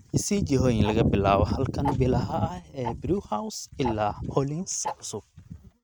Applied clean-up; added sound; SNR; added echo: neural mask model RNNoise.